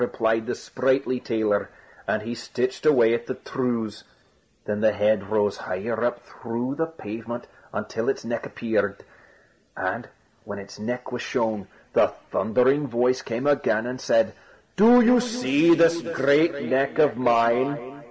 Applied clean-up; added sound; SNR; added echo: none; none; none; none.